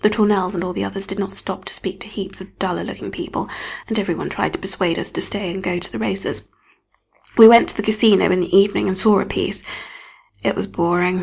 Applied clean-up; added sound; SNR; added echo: none; none; none; none.